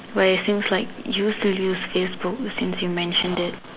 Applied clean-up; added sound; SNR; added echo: none; none; none; none.